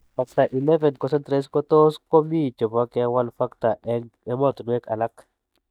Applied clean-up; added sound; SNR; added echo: neural mask model DeepFilterNet 3.